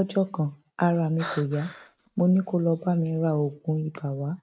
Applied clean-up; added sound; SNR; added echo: neural mask model RNNoise.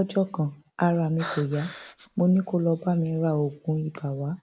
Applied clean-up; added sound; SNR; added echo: none; Breathing; 13 dB; none.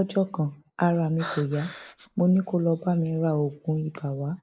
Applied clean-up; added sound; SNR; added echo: neural mask model Resemble Enhance denoiser.